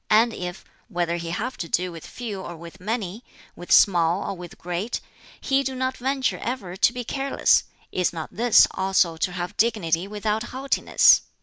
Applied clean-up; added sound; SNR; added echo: none; none; none; none.